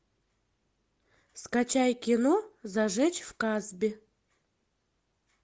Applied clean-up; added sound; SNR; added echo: none; none; none; none.